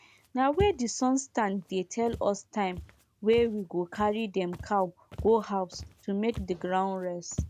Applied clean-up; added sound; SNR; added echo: none; Walk, footsteps; 14 dB; none.